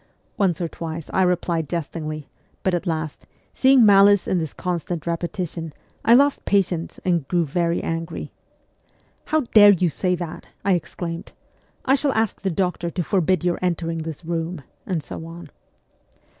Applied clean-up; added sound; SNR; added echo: none; none; none; none.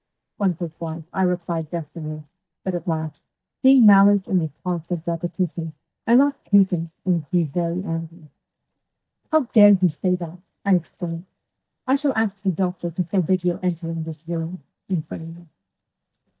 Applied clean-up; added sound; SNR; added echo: neural mask model DeepFilterNet 3.